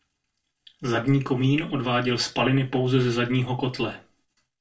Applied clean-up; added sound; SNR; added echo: none; none; none; reverberation time 0.2 s.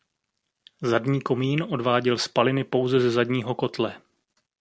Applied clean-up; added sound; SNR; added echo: none; none; none; none.